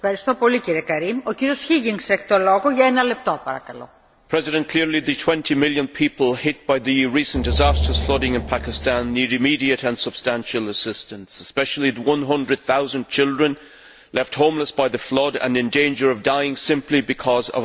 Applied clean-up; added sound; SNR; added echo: none; Drum; 3 dB; none.